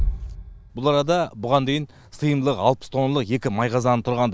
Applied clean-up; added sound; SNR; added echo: none; Bass drum; 11 dB; none.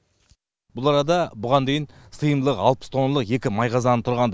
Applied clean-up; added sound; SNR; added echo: none; none; none; none.